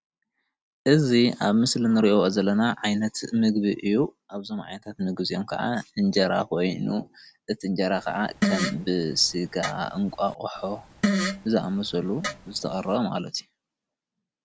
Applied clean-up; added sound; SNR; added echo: none; Fart; 5 dB; none.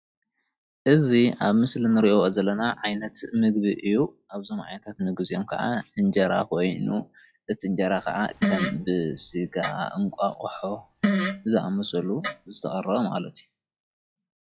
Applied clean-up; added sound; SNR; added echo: classical method log-MMSE.